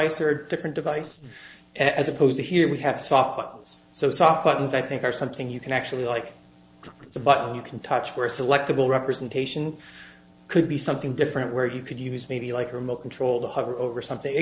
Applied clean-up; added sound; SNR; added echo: neural separator model SepFormer DNS4.